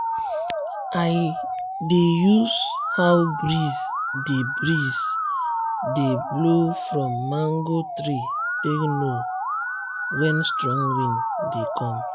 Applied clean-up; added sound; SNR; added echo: classical method log-MMSE.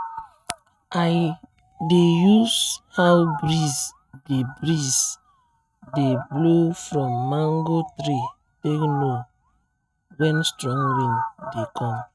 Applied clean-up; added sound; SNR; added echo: neural mask model RNNoise.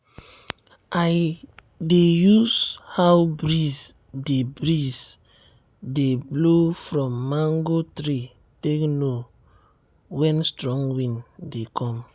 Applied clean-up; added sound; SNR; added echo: none; none; none; none.